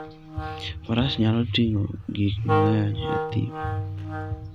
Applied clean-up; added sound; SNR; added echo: none; Wind instrument, woodwind instrument; 6 dB; none.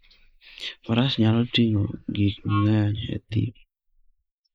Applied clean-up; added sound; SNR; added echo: neural mask model Resemble Enhance denoiser.